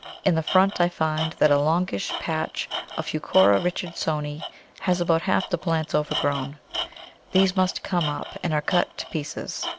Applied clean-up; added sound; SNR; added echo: none; Tools; 11 dB; none.